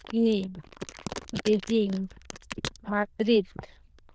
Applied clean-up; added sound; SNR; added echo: neural diffusion model UNIVERSE++.